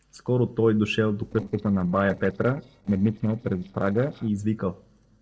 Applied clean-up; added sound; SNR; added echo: neural separator model SepFormer DNS4.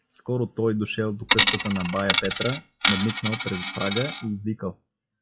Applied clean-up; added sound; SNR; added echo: classical method WPE with log-MMSE.